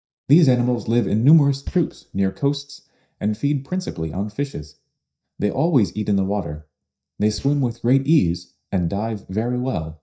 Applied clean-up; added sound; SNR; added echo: neural mask model DeepFilterNet 3.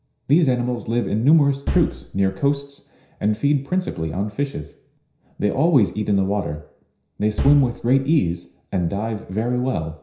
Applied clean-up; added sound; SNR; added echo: none; Bass drum; 7 dB; reverberation time 0.5 s.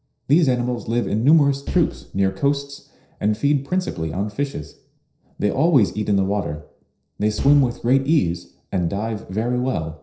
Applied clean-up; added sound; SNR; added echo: neural separator model SepFormer DNS4.